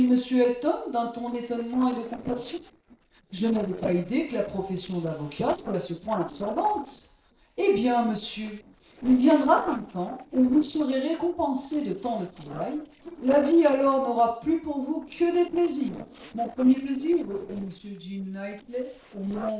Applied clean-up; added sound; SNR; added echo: neural separator model SepFormer DNS4.